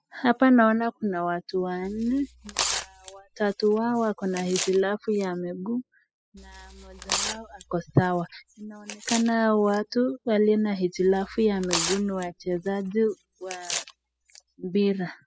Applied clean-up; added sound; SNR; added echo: classical method spectral subtraction.